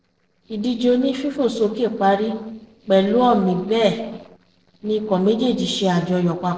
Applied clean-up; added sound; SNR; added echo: neural separator model SepFormer DNS4.